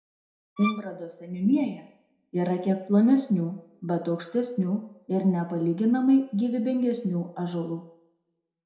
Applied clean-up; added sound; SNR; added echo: none; Bowed string instrument; 10 dB; reverberation time 0.5 s.